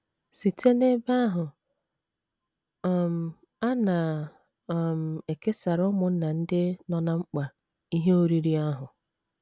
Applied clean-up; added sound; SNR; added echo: none; none; none; none.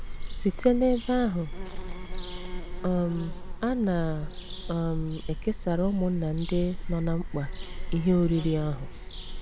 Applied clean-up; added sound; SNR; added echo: none; Bird vocalization, bird call, bird song; 4 dB; none.